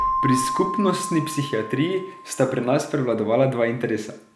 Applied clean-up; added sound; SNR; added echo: none; Keyboard (musical); 7 dB; none.